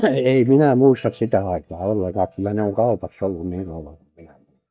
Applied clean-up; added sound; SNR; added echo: neural mask model DeepFilterNet 3.